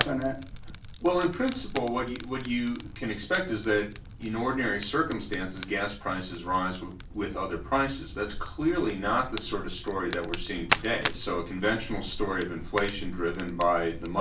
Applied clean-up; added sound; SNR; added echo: none; Fire; 7 dB; reverberation time 0.3 s.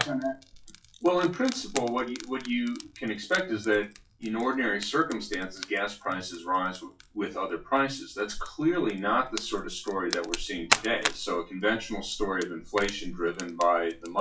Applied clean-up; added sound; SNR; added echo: classical method WPE with log-MMSE.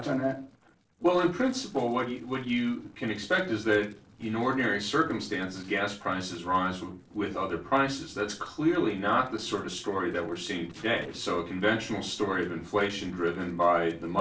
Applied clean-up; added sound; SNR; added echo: neural separator model SepFormer DNS4.